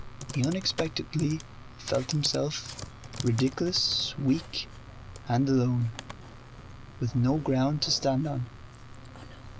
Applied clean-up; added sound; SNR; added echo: none; Computer keyboard; 12 dB; none.